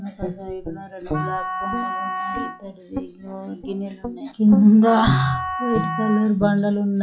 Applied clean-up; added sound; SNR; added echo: classical method log-MMSE.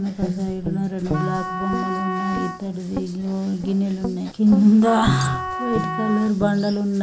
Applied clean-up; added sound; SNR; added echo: none; Wind instrument, woodwind instrument + Guitar; 6 dB; none.